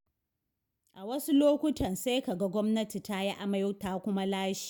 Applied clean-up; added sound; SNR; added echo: none; none; none; none.